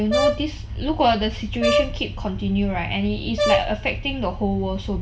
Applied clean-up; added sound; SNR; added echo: none; Brass instrument; 3 dB; reverberation time 0.2 s.